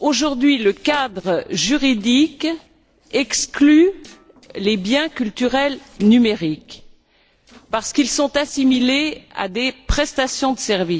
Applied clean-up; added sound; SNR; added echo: neural separator model SepFormer DNS4.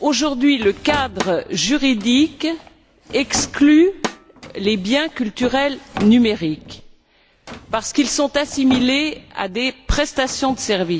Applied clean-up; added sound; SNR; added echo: none; Snare drum + Drawer open or close; 15 dB; none.